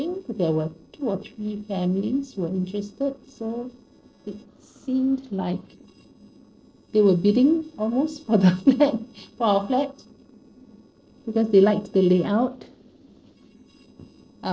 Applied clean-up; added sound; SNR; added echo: neural separator model SepFormer DNS4.